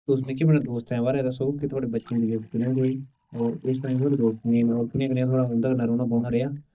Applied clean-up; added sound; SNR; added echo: neural mask model DeepFilterNet 3.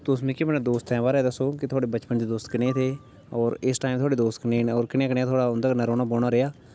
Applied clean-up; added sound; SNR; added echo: none; none; none; none.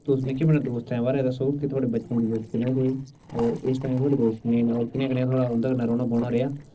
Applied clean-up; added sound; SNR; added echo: neural separator model SepFormer DNS4.